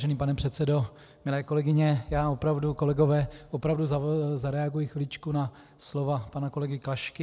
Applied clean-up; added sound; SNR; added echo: none; none; none; none.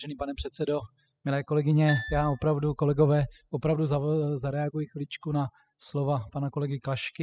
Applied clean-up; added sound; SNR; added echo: classical method spectral subtraction.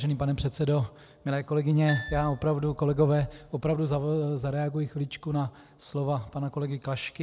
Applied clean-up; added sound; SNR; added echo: none; Piano; 13 dB; none.